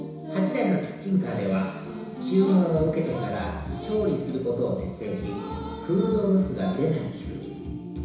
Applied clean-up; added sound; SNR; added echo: none; Electric guitar; 19 dB; reverberation time 1.0 s.